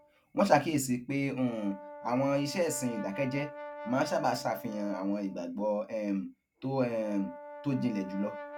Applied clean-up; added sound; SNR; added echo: none; Brass instrument; 14 dB; none.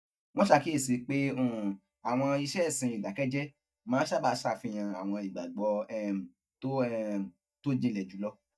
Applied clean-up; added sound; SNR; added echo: neural mask model DeepFilterNet 3.